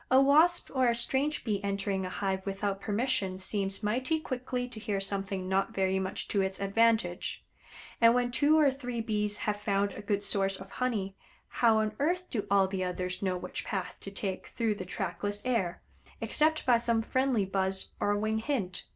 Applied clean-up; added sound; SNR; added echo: none; none; none; none.